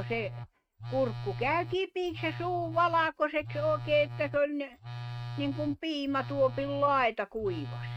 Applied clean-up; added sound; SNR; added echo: neural mask model RNNoise.